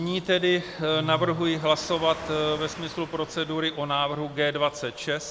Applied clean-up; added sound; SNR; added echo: none; Car passing by / Truck; 18 dB; none.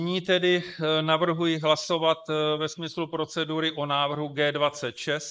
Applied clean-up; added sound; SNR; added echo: neural mask model Resemble Enhance denoiser.